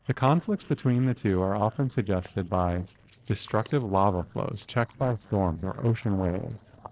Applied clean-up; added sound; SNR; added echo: neural separator model SepFormer DNS4.